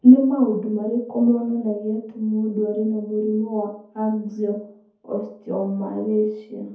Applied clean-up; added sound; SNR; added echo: none; none; none; reverberation time 0.5 s.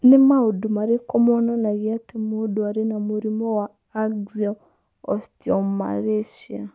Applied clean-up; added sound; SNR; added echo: none; none; none; none.